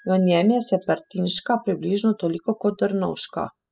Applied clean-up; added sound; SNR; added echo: classical method spectral subtraction.